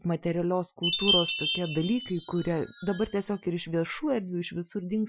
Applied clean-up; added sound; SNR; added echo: classical method Wiener filter.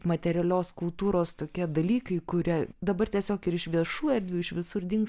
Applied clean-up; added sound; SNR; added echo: none; none; none; none.